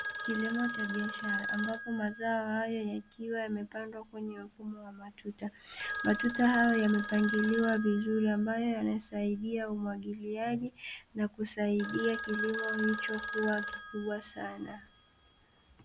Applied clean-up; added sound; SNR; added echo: none; Telephone; 1 dB; none.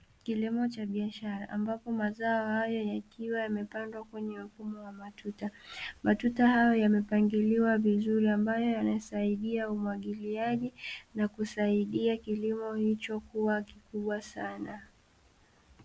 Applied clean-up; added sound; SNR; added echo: none; none; none; none.